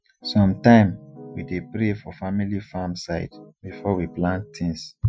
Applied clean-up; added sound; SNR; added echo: classical method Wiener filter.